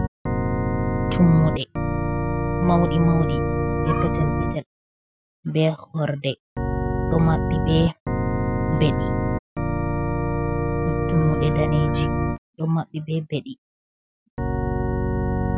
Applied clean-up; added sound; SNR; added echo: none; Organ; -1 dB; none.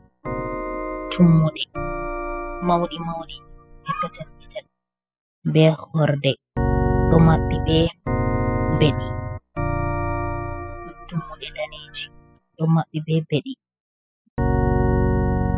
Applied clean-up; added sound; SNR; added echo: classical method spectral subtraction.